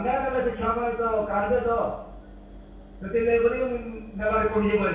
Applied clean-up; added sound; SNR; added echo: none; Engine; 18 dB; reverberation time 0.6 s.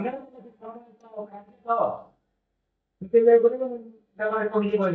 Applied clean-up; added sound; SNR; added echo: neural mask model DeepFilterNet 3.